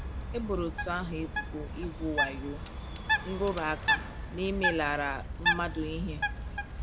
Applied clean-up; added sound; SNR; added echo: none; Bird; -1 dB; none.